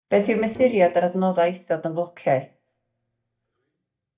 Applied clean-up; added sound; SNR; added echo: neural mask model DeepFilterNet 3.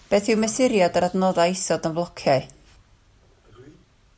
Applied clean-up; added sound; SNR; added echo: none; none; none; none.